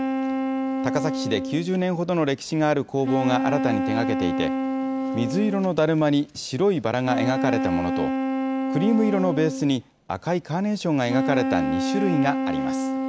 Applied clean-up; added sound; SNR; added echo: none; Wind instrument, woodwind instrument; 2 dB; none.